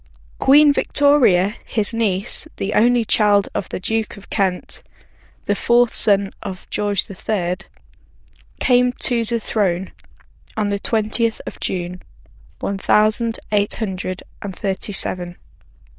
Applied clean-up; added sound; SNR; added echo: neural diffusion model UNIVERSE++.